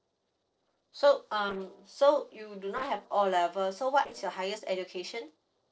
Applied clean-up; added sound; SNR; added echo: neural separator model SepFormer DNS4.